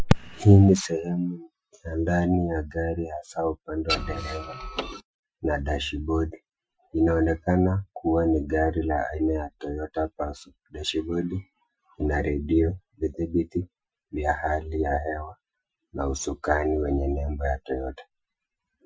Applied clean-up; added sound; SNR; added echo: classical method Wiener filter.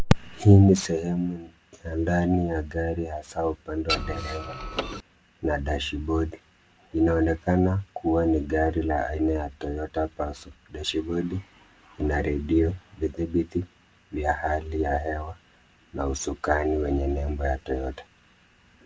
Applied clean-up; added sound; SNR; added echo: none; Printer; 6 dB; none.